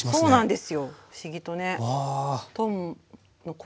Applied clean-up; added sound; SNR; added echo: none; none; none; none.